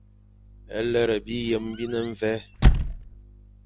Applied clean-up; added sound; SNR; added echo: none; Squeak / Slam; -4 dB; none.